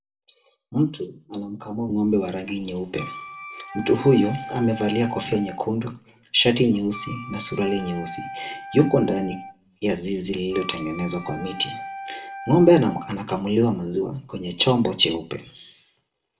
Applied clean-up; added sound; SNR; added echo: none; Wind instrument, woodwind instrument; 13 dB; reverberation time 0.4 s.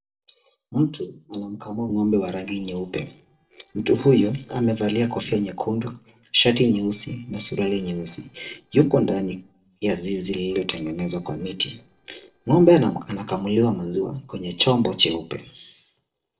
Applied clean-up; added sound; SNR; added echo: neural separator model SepFormer DNS4.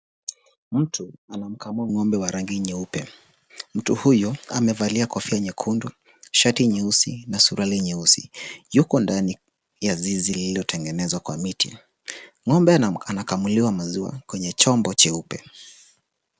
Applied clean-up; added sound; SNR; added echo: none; none; none; none.